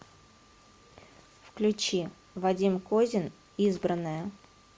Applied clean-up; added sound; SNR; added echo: none; none; none; none.